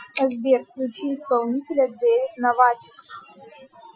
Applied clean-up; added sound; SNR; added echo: classical method Wiener filter.